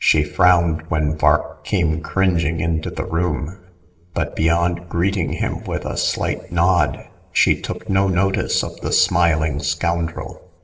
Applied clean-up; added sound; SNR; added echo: none; none; none; reverberation time 0.9 s.